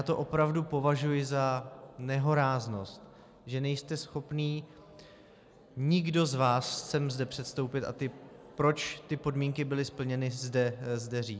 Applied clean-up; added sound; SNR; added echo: none; none; none; none.